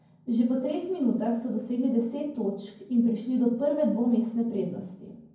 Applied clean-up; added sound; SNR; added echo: none; none; none; reverberation time 0.9 s.